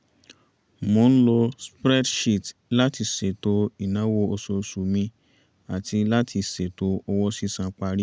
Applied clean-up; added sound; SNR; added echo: none; none; none; none.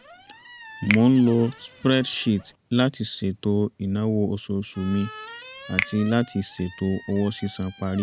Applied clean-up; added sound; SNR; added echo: none; Finger snapping + Squeak; 13 dB; none.